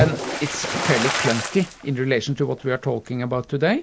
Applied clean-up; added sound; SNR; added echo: none; Splash, splatter; 5 dB; none.